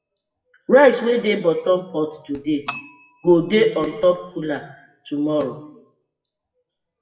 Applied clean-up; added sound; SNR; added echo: classical method WPE with log-MMSE.